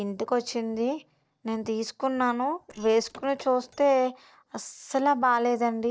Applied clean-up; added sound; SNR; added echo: neural separator model SepFormer DNS4.